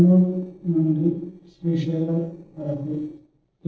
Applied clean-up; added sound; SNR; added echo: neural separator model SepFormer DNS4.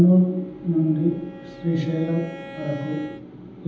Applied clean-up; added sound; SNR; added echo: none; Bowed string instrument; 19 dB; reverberation time 0.9 s.